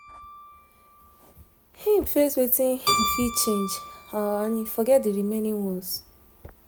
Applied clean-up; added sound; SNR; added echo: none; Keyboard (musical); 8 dB; none.